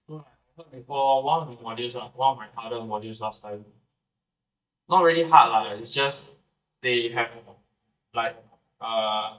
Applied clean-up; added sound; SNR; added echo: neural mask model DeepFilterNet 3.